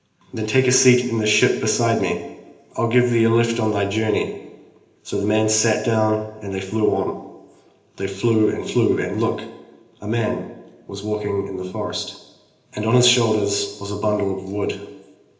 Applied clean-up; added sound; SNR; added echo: none; none; none; reverberation time 0.9 s.